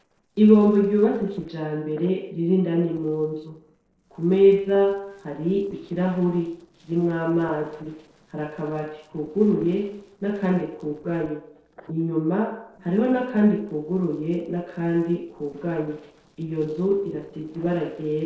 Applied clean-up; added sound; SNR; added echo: neural separator model SepFormer DNS4.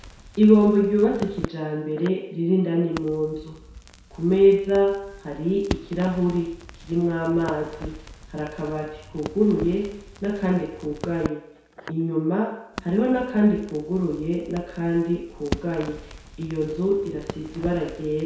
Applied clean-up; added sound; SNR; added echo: none; Crackle; 15 dB; reverberation time 0.7 s.